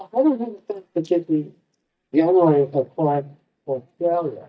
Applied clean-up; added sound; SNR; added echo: neural mask model DeepFilterNet 3.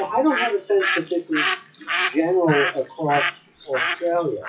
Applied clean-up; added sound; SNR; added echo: classical method WPE with log-MMSE.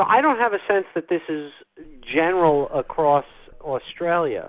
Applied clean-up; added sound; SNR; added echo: none; none; none; none.